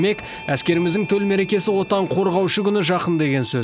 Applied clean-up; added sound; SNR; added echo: none; Harmonica + Bell / Doorbell; 18 dB; none.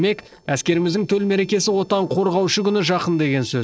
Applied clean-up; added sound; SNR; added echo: neural separator model SepFormer DNS4.